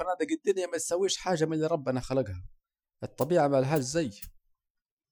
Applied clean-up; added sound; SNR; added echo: classical method Wiener filter.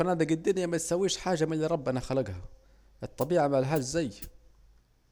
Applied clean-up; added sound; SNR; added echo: none; Hi-hat; 19 dB; none.